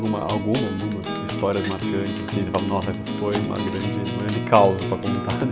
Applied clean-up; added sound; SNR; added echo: none; Acoustic guitar; 2 dB; none.